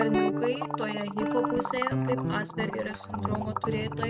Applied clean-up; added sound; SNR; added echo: neural mask model RNNoise.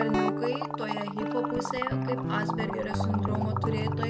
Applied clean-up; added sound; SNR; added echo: none; Guitar + Liquid; -3 dB; none.